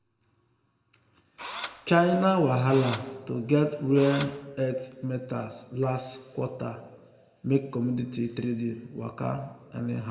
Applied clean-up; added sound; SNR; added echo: none; Engine / Drill; 12 dB; reverberation time 1.4 s.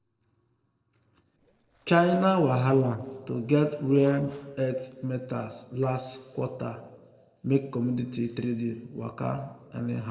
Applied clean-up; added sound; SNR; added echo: neural separator model SepFormer DNS4.